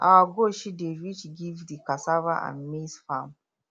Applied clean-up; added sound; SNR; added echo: none; none; none; none.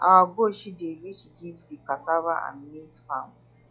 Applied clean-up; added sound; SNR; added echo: classical method log-MMSE.